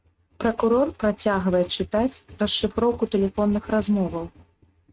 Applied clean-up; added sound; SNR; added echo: neural mask model RNNoise.